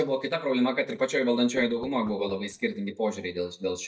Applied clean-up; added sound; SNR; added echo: neural mask model DeepFilterNet 3.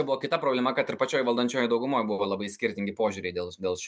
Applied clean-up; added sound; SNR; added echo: none; none; none; none.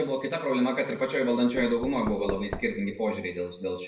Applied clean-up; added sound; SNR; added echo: none; Knock / Wood; 12 dB; reverberation time 0.5 s.